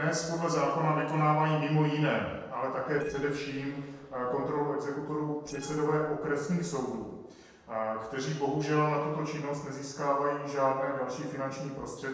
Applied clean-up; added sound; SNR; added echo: neural separator model SepFormer DNS4.